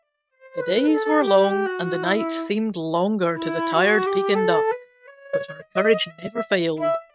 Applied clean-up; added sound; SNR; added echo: neural mask model RNNoise.